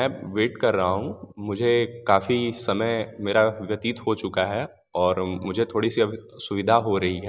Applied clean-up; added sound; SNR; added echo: none; none; none; none.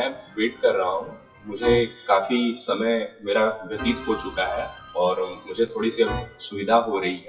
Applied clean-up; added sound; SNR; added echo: classical method WPE with log-MMSE.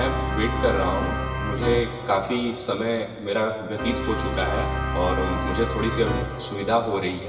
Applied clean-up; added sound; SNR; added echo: none; Organ; 2 dB; reverberation time 2.0 s.